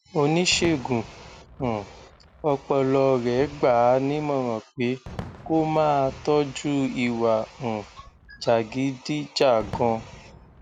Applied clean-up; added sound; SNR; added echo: none; Fireworks + Bowed string instrument; 19 dB; none.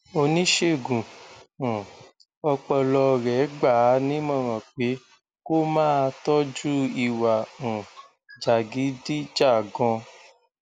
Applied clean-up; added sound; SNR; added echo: none; none; none; none.